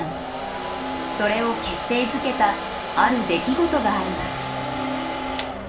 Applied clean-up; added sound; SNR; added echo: none; Domestic sounds, home sounds; 5 dB; reverberation time 0.5 s.